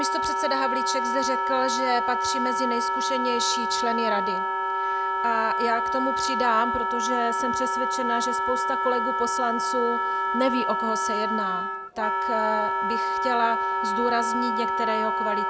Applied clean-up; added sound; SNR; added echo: none; Wind instrument, woodwind instrument; -3 dB; none.